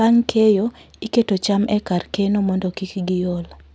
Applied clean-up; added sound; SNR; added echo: none; none; none; none.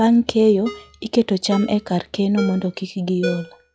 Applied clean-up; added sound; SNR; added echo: classical method log-MMSE.